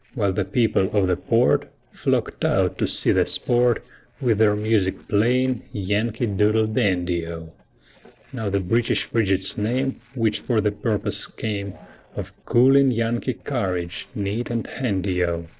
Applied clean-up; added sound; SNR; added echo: neural separator model SepFormer DNS4.